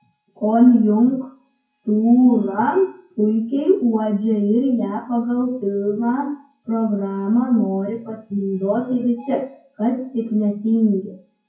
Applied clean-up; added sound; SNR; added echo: classical method WPE with log-MMSE.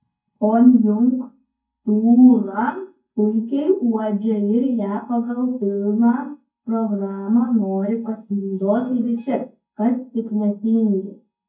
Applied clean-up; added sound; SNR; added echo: neural mask model DeepFilterNet 3.